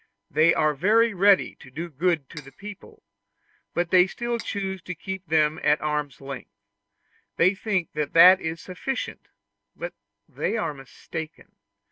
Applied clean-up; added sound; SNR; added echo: none; Cutlery, silverware; 18 dB; none.